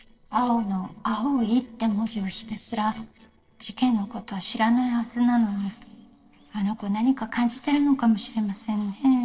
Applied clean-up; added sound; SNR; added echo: neural separator model SepFormer DNS4.